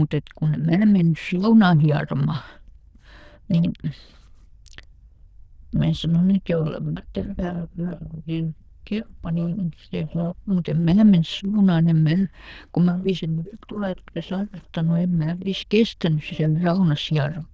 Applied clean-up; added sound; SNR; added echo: neural diffusion model UNIVERSE++.